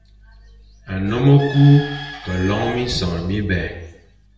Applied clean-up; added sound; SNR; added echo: none; Bird / Chicken, rooster; 18 dB; reverberation time 0.8 s.